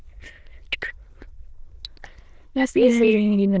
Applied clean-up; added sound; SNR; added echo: neural diffusion model UNIVERSE++.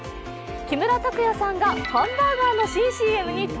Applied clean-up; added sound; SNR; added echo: none; none; none; none.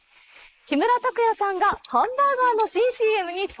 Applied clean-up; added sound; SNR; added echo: neural mask model Resemble Enhance denoiser.